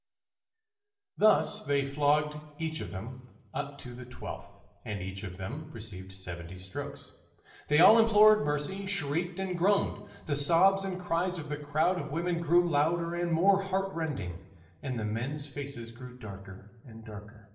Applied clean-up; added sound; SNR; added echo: none; none; none; reverberation time 0.7 s.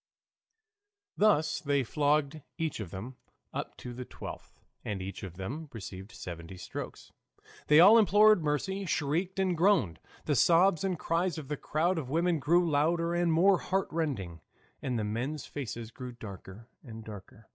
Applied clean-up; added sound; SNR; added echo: none; none; none; none.